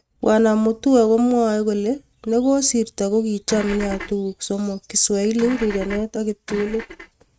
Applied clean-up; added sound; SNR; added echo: neural mask model RNNoise.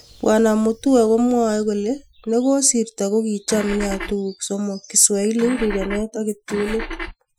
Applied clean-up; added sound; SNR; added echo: classical method Wiener filter.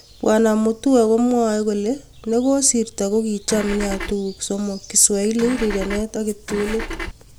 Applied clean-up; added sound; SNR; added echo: none; Engine / Car; 8 dB; none.